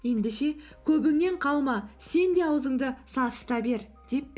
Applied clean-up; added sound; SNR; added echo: none; none; none; none.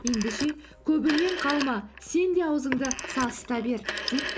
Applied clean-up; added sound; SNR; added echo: none; Telephone; 8 dB; none.